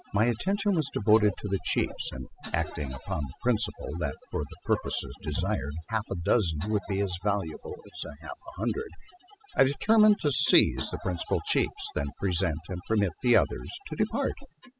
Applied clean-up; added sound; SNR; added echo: classical method spectral subtraction.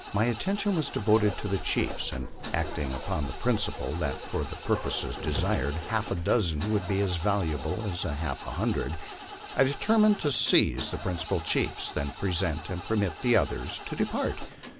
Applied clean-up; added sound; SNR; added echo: none; Bark + Engine starting / Car; 11 dB; none.